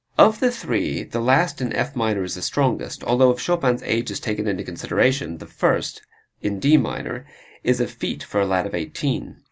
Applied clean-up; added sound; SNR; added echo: none; none; none; none.